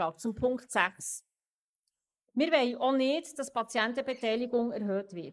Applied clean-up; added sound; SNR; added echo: neural mask model Resemble Enhance denoiser.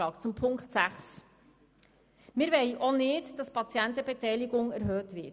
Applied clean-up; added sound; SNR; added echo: none; none; none; none.